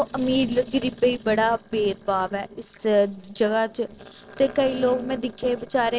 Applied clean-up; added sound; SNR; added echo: neural separator model SepFormer DNS4.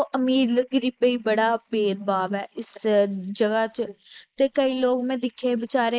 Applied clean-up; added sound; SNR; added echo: neural mask model Resemble Enhance denoiser.